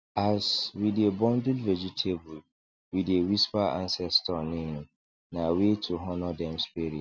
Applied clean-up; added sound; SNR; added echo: none; none; none; none.